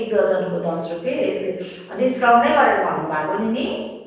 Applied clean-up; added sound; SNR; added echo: none; none; none; reverberation time 1.1 s.